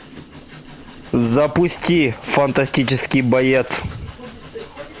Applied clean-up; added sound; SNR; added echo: none; Train; 19 dB; none.